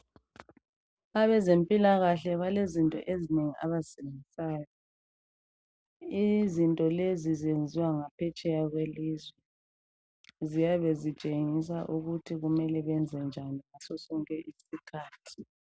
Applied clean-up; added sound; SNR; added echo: none; none; none; none.